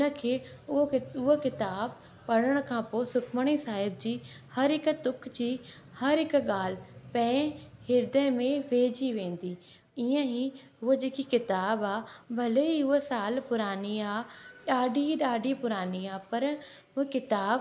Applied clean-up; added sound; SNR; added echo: none; none; none; none.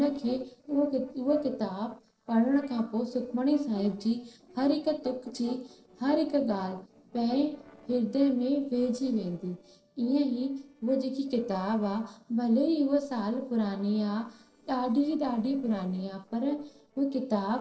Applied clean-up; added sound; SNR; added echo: neural separator model SepFormer DNS4.